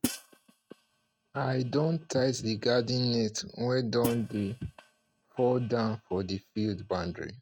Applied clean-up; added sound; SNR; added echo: neural mask model RNNoise.